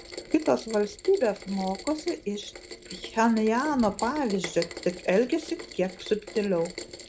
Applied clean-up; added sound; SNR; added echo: none; Rain; 14 dB; none.